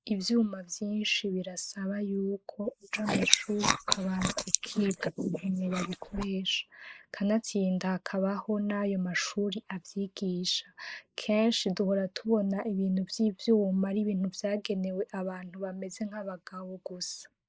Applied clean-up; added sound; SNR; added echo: neural mask model Resemble Enhance denoiser.